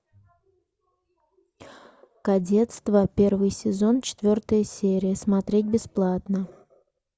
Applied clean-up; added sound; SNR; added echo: none; none; none; none.